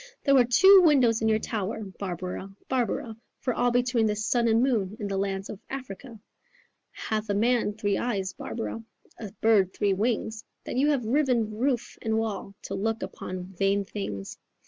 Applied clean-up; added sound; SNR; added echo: none; Brass instrument; 18 dB; none.